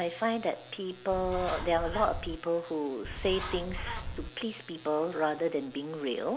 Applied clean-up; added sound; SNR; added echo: none; Bird; 5 dB; none.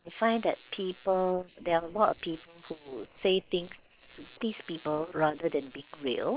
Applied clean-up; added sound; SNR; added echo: neural separator model SepFormer WHAM!.